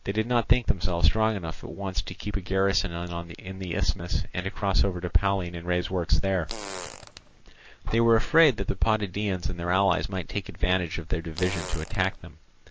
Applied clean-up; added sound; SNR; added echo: none; Fart; 14 dB; none.